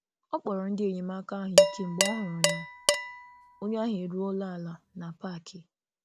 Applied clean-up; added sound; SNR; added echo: none; Dishes, pots, and pans; -5 dB; none.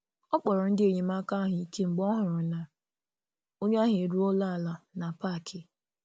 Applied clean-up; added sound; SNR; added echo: none; none; none; none.